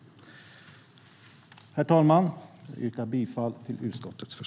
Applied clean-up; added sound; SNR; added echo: none; none; none; none.